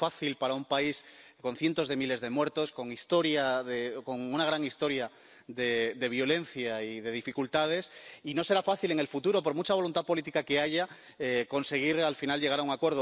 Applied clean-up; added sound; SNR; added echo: none; none; none; none.